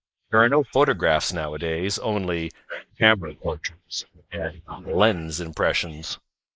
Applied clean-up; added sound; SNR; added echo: neural mask model Resemble Enhance denoiser.